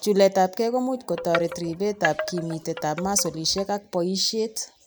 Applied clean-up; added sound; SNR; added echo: none; Wind chime; 9 dB; none.